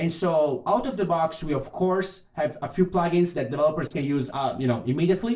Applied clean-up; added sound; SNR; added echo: neural separator model SepFormer DNS4.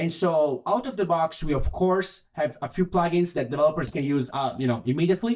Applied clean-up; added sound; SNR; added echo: neural mask model DeepFilterNet 3.